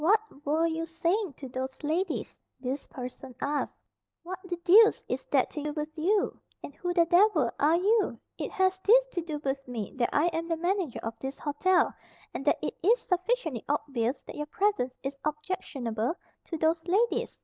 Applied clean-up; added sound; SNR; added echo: none; none; none; none.